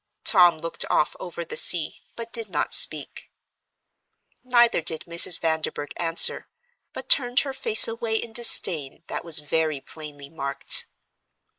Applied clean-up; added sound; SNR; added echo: neural mask model Resemble Enhance denoiser.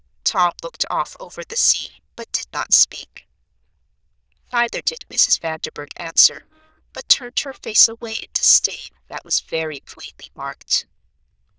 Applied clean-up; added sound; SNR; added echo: neural diffusion model UNIVERSE++.